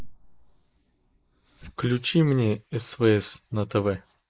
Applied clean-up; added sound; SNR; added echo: neural mask model Resemble Enhance denoiser.